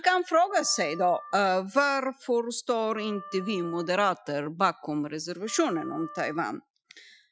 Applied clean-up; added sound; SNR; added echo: classical method Wiener filter.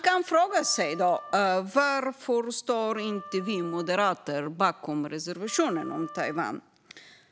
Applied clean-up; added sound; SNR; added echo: none; Wind instrument, woodwind instrument; 18 dB; none.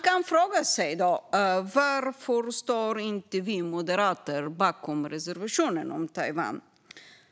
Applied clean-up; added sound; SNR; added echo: none; none; none; none.